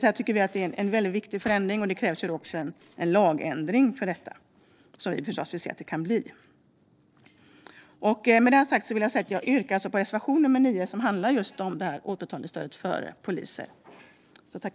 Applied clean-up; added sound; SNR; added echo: neural separator model SepFormer DNS4.